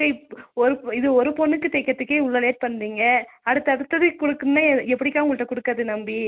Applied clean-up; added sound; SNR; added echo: none; none; none; none.